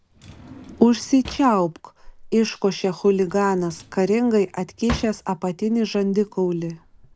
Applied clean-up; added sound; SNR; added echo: none; Drawer open or close; 18 dB; none.